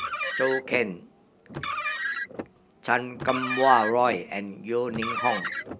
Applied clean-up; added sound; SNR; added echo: none; Car; 6 dB; none.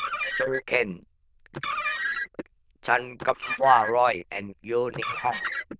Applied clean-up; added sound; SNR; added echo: neural diffusion model UNIVERSE++.